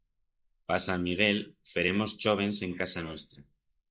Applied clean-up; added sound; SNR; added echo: neural mask model Resemble Enhance denoiser.